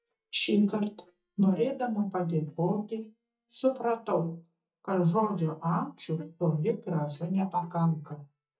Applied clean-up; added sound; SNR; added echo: neural mask model DeepFilterNet 3.